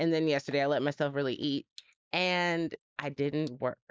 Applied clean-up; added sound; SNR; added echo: neural mask model Resemble Enhance denoiser.